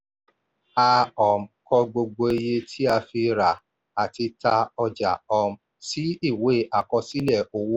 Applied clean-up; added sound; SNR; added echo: none; none; none; none.